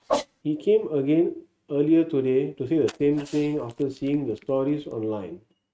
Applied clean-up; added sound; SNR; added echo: neural mask model RNNoise.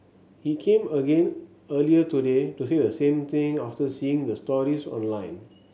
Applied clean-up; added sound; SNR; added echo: none; none; none; none.